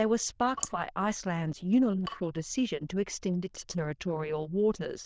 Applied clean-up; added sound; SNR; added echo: neural diffusion model UNIVERSE++.